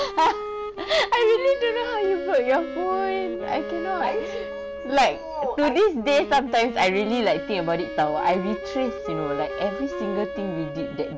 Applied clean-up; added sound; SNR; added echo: none; Wind instrument, woodwind instrument + Wind instrument, woodwind instrument; 9 dB; none.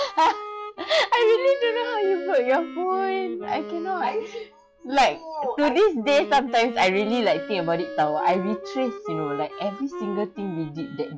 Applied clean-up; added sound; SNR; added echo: classical method log-MMSE.